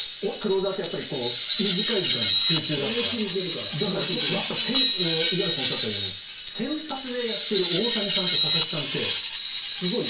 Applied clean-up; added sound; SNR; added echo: none; Screech; -3 dB; reverberation time 0.2 s.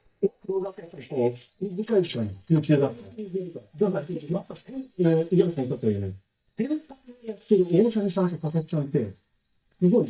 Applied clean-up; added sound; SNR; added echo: neural mask model DeepFilterNet 3.